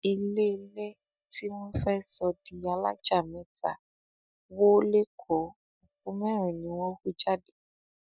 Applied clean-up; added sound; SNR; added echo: neural mask model DeepFilterNet 3.